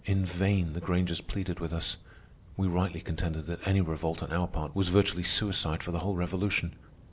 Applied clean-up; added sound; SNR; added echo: none; Bird vocalization, bird call, bird song; 19 dB; none.